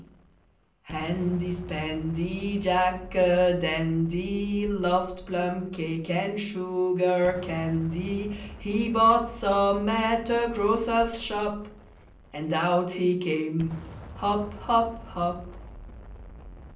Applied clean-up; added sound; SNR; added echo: none; Explosion; 16 dB; reverberation time 0.6 s.